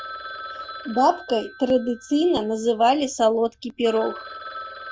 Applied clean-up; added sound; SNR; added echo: none; Telephone; 15 dB; none.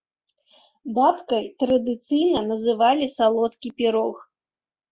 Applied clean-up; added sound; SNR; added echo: none; none; none; none.